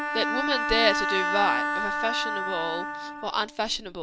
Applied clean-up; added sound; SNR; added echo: none; Bowed string instrument; 0 dB; none.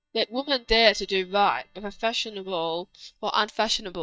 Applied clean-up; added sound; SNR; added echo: neural mask model DeepFilterNet 3.